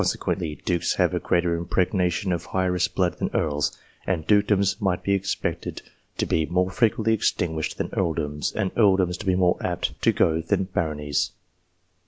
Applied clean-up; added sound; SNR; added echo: none; none; none; none.